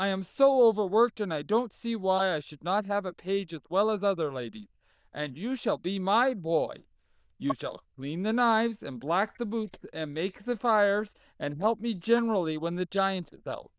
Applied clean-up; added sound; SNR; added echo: neural diffusion model UNIVERSE++.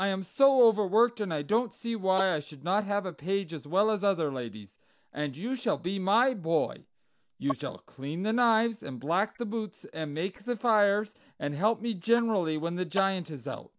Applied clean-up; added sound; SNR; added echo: none; none; none; none.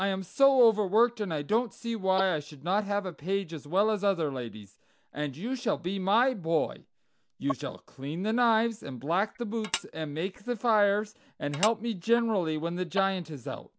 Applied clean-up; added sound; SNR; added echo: none; Tap / Dishes, pots, and pans; 7 dB; none.